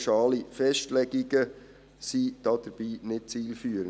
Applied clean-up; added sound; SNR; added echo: none; none; none; none.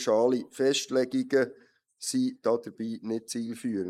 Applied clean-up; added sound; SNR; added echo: neural mask model Resemble Enhance denoiser.